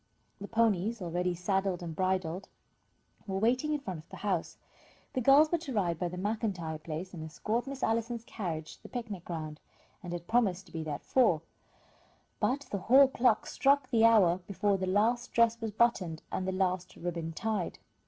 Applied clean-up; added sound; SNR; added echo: none; none; none; none.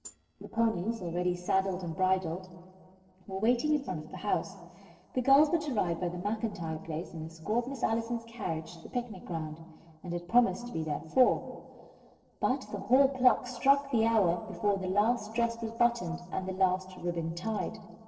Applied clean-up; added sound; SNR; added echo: neural separator model SepFormer DNS4.